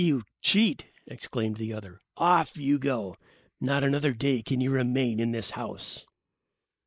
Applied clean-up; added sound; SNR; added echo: neural mask model Resemble Enhance denoiser.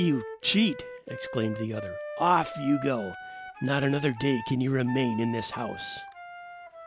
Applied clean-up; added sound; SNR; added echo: none; Wind instrument, woodwind instrument; 11 dB; none.